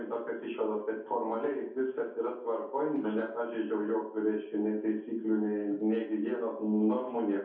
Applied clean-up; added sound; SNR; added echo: none; none; none; reverberation time 0.6 s.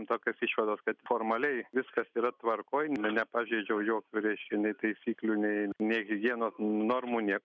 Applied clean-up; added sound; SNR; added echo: none; none; none; none.